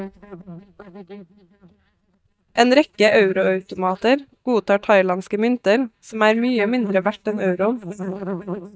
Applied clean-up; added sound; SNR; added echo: neural mask model DeepFilterNet 3.